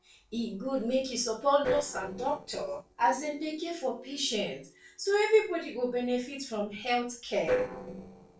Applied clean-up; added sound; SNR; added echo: neural separator model SepFormer DNS4.